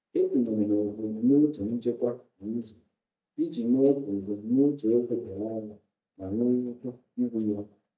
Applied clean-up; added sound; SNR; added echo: neural mask model DeepFilterNet 3.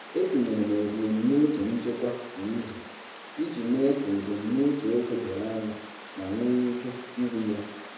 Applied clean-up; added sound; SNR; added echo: none; Water; 15 dB; reverberation time 0.9 s.